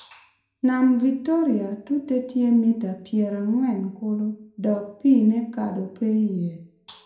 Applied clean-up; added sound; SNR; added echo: none; none; none; reverberation time 0.4 s.